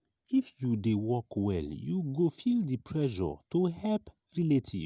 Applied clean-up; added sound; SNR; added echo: none; none; none; none.